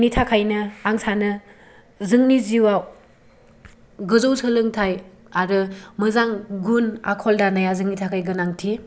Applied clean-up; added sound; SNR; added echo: none; none; none; none.